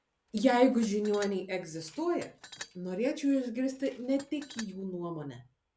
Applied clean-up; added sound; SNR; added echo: none; Tools; 19 dB; none.